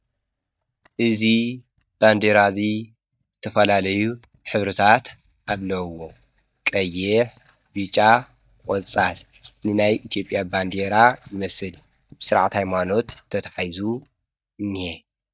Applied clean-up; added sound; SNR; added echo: neural mask model DeepFilterNet 3.